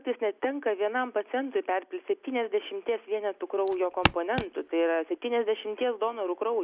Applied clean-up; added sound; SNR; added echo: none; Walk, footsteps; -1 dB; none.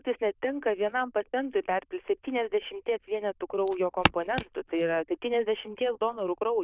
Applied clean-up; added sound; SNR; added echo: neural diffusion model UNIVERSE++.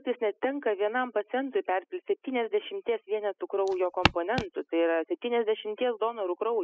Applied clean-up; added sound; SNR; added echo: classical method spectral subtraction.